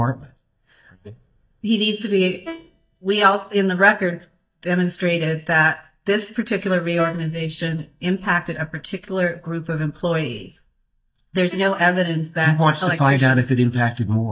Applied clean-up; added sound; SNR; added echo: neural mask model DeepFilterNet 3.